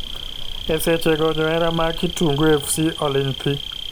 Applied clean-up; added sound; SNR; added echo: none; Insect; 7 dB; none.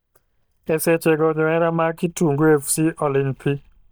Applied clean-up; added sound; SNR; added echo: neural mask model DeepFilterNet 3.